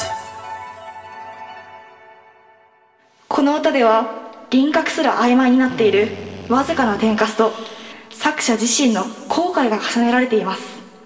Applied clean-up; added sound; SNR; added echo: none; Drill; 17 dB; reverberation time 2.1 s.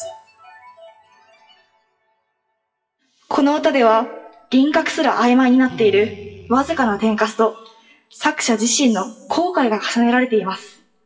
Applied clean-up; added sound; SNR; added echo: classical method WPE with log-MMSE.